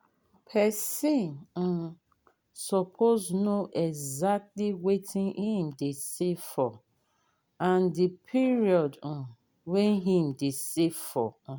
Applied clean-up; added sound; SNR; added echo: none; none; none; none.